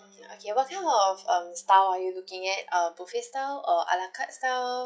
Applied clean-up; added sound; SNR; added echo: classical method log-MMSE.